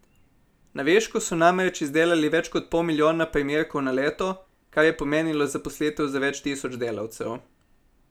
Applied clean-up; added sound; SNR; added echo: none; none; none; none.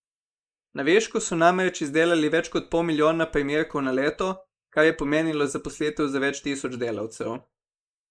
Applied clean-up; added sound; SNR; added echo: neural mask model Resemble Enhance denoiser.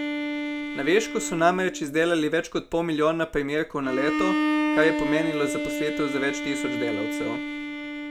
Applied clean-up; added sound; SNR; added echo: none; Bowed string instrument; 3 dB; none.